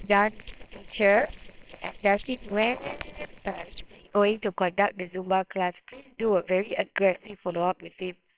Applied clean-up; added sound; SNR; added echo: neural separator model SepFormer WHAMR!.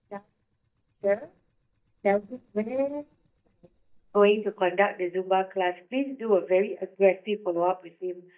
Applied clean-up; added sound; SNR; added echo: neural mask model DeepFilterNet 3.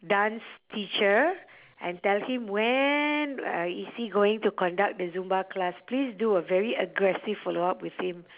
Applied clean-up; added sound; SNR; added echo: none; none; none; none.